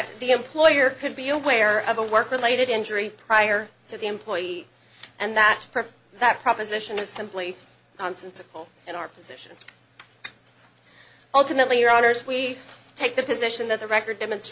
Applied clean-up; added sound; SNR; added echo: none; none; none; none.